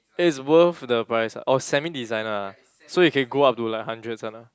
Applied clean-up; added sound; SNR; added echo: none; none; none; none.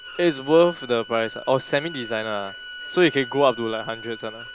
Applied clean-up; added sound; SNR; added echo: none; Bowed string instrument; 14 dB; none.